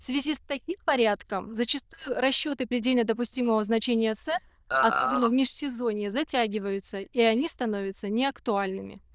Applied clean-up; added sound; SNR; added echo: neural diffusion model UNIVERSE++.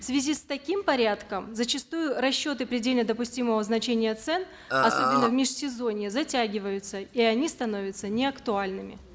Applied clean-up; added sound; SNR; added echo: none; Burping, eructation; -2 dB; none.